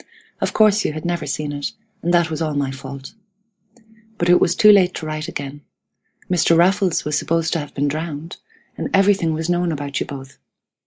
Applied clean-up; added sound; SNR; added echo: neural mask model Resemble Enhance denoiser.